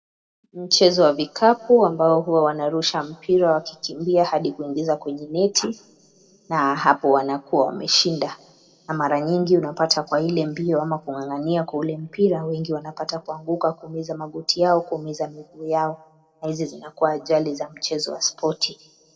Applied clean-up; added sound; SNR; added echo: none; none; none; reverberation time 0.8 s.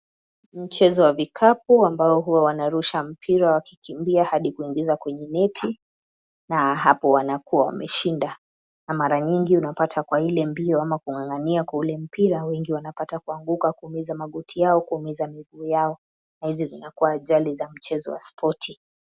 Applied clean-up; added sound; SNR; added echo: none; none; none; none.